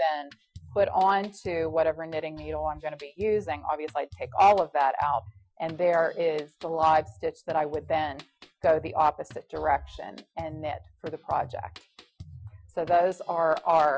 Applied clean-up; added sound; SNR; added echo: classical method Wiener filter.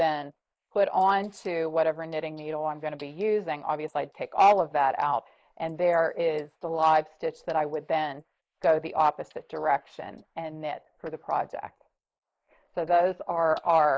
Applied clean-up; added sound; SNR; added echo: neural mask model Resemble Enhance denoiser.